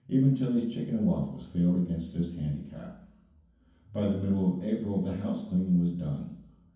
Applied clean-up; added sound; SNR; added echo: none; none; none; reverberation time 0.7 s.